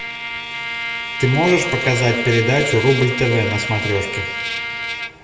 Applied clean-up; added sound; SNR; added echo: none; Trumpet; 5 dB; reverberation time 1.1 s.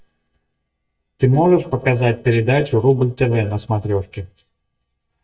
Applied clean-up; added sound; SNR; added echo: neural mask model DeepFilterNet 3.